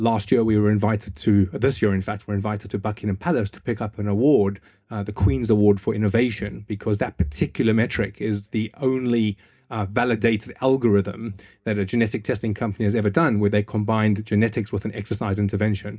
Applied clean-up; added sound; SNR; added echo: none; none; none; reverberation time 0.3 s.